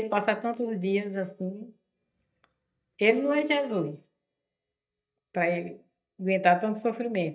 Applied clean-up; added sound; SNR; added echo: neural mask model DeepFilterNet 3.